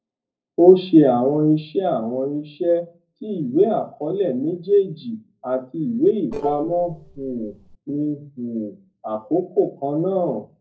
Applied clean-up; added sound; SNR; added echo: neural separator model SepFormer DNS4.